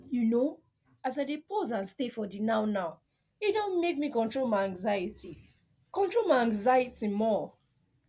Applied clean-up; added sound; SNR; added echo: none; none; none; none.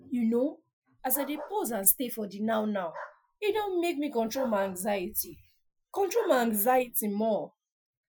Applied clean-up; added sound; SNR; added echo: classical method Wiener filter.